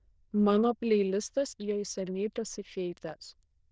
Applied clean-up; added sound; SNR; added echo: neural diffusion model UNIVERSE++.